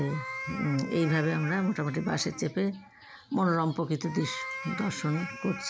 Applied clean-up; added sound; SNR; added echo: none; Meow; 12 dB; none.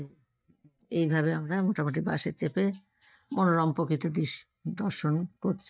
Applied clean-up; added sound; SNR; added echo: neural mask model DeepFilterNet 3.